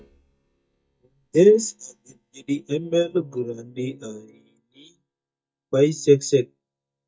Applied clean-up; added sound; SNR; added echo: neural mask model DeepFilterNet 3.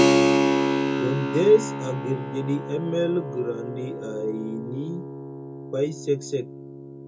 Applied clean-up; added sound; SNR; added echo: none; Keyboard (musical); -1 dB; reverberation time 0.2 s.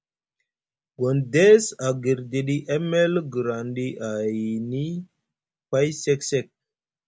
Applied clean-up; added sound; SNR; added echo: none; none; none; none.